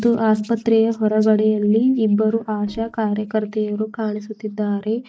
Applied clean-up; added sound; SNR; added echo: neural mask model DeepFilterNet 3.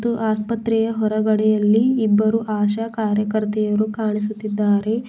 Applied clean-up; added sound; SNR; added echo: none; none; none; none.